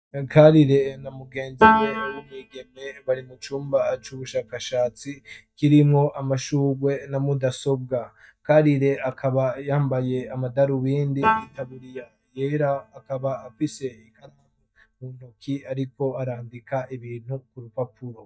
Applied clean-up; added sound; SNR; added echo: neural mask model DeepFilterNet 3.